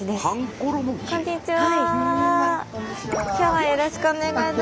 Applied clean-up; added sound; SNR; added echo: none; none; none; none.